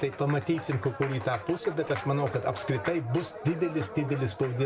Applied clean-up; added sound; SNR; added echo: none; Applause; 11 dB; none.